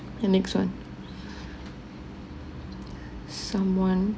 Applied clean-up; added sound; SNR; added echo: none; none; none; none.